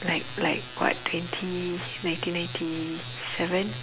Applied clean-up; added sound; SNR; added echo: none; none; none; none.